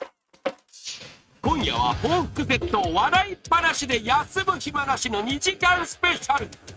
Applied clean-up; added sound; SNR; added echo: neural mask model RNNoise.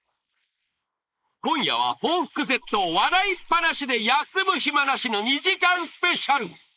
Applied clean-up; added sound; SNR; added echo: neural mask model Resemble Enhance denoiser.